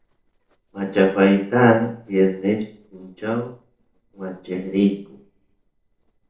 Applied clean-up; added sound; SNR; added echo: neural separator model SepFormer DNS4.